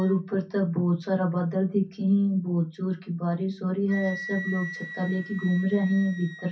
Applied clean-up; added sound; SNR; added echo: none; Wind instrument, woodwind instrument; 16 dB; reverberation time 0.3 s.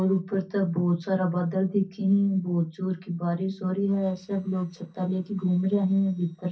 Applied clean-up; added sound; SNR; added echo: neural separator model SepFormer DNS4.